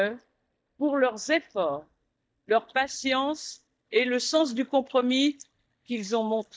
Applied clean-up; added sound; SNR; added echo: neural mask model DeepFilterNet 3.